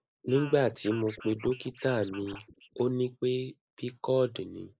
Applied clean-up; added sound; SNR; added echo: neural mask model Resemble Enhance denoiser.